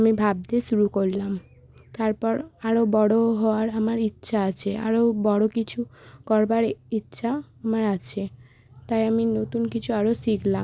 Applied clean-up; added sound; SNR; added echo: none; none; none; none.